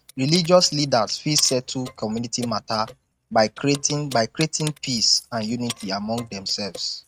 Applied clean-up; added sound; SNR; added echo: neural mask model RNNoise.